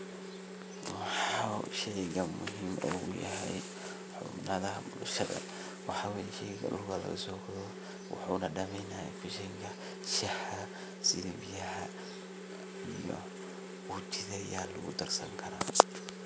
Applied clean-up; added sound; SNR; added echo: none; none; none; none.